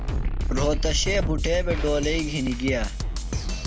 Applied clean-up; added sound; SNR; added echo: none; Drum kit; -1 dB; none.